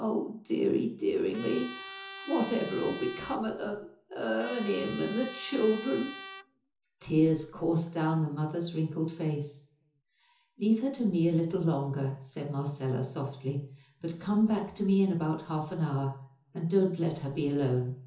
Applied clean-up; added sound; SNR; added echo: none; Trumpet; 13 dB; reverberation time 0.6 s.